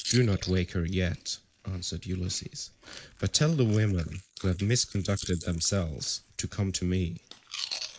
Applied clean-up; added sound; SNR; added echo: neural mask model Resemble Enhance denoiser.